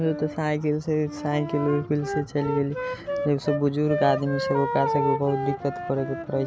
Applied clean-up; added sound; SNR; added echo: none; Wind instrument, woodwind instrument; 5 dB; none.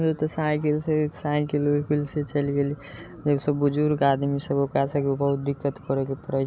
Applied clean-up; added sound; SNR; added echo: none; none; none; none.